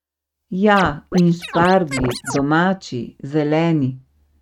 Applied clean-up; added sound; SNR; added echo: neural mask model RNNoise.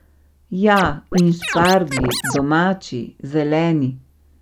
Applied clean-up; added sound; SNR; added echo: none; Scratching (performance technique); 6 dB; none.